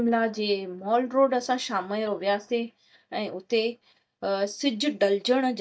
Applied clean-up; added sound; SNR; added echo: neural mask model DeepFilterNet 3.